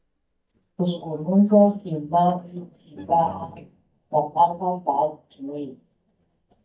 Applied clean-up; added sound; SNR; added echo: neural mask model DeepFilterNet 3.